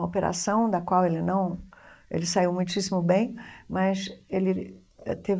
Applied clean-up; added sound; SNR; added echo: neural mask model Resemble Enhance denoiser.